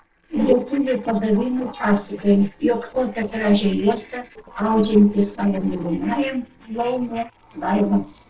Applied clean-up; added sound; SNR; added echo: neural separator model SepFormer DNS4.